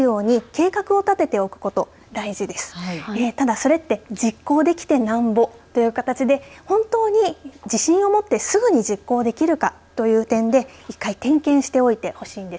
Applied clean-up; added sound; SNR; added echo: none; none; none; none.